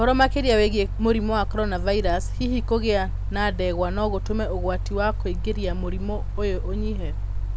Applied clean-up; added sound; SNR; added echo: none; Mechanical fan; 2 dB; none.